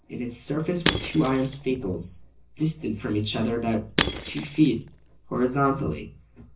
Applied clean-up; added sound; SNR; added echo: none; Shatter / Crushing; 5 dB; reverberation time 0.4 s.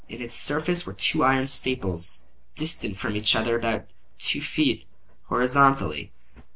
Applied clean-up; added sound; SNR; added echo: none; none; none; none.